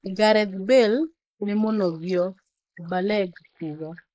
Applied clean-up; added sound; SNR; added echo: neural mask model Resemble Enhance denoiser.